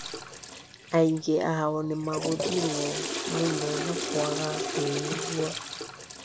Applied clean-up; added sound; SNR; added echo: none; Toilet flush / Water; 4 dB; none.